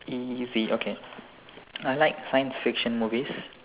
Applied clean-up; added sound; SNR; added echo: none; none; none; none.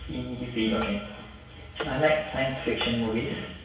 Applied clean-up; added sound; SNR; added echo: none; Clock; 16 dB; reverberation time 0.6 s.